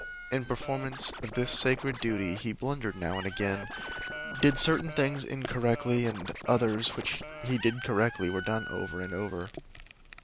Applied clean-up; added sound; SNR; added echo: none; Chicken, rooster + Scratching (performance technique); 12 dB; none.